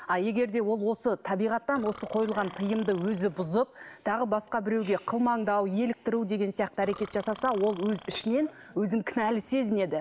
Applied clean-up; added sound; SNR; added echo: none; Burping, eructation; 19 dB; none.